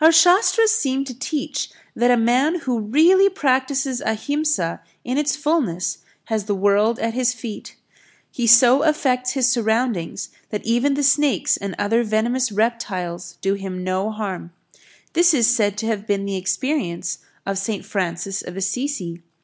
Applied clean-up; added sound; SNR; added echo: none; none; none; none.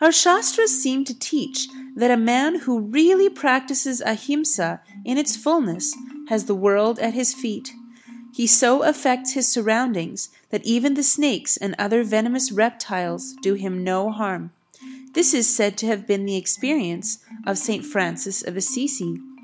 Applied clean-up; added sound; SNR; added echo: none; Marimba, xylophone; 20 dB; none.